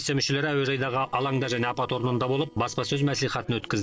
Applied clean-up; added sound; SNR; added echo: neural separator model SepFormer DNS4.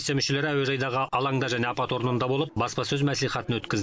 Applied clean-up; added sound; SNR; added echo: none; none; none; none.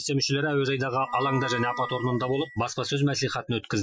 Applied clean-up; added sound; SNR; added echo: classical method Wiener filter.